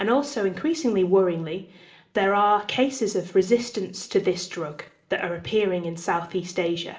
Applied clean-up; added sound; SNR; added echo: none; none; none; reverberation time 0.5 s.